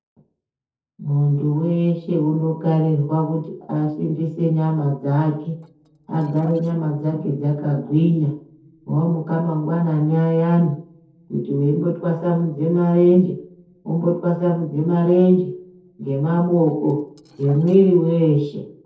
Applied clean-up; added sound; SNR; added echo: neural separator model SepFormer DNS4.